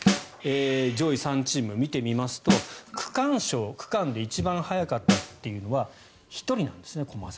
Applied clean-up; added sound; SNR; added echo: none; Snare drum; 3 dB; none.